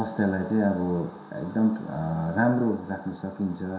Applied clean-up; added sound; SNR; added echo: none; none; none; reverberation time 0.7 s.